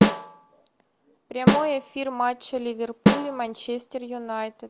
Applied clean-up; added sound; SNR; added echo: none; Snare drum; -5 dB; none.